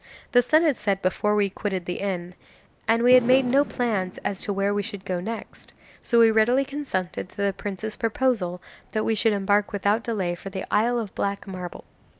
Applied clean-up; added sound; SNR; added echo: none; Fireworks; 14 dB; none.